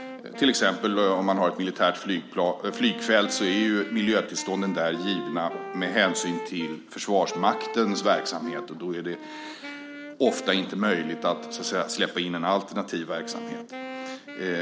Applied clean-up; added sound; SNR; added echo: none; Wind instrument, woodwind instrument; 12 dB; none.